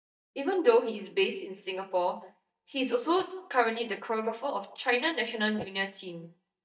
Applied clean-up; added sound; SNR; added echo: neural mask model DeepFilterNet 3.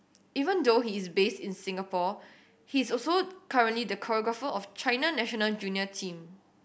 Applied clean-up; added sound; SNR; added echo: none; none; none; none.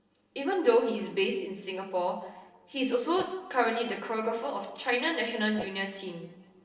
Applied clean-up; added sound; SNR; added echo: neural separator model SepFormer DNS4.